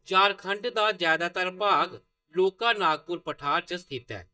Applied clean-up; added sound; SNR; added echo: neural mask model DeepFilterNet 3.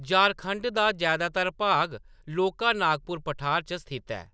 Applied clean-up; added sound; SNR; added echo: none; none; none; none.